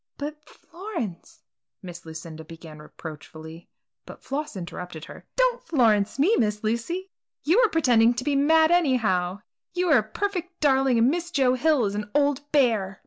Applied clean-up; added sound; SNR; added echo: none; none; none; none.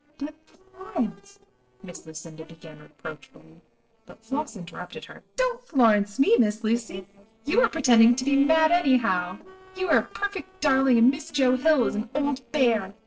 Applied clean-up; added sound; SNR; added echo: neural separator model SepFormer DNS4.